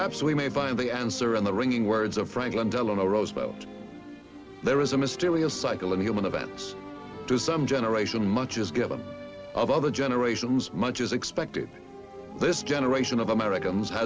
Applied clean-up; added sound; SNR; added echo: none; none; none; none.